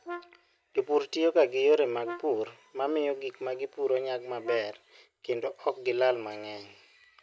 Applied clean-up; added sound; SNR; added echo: none; Brass instrument; 15 dB; none.